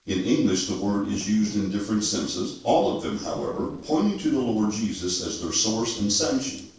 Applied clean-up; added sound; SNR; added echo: neural separator model SepFormer DNS4.